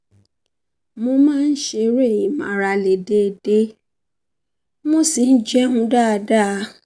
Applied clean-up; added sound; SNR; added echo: none; none; none; none.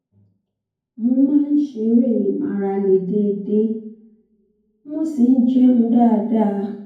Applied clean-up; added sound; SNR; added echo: none; none; none; reverberation time 0.9 s.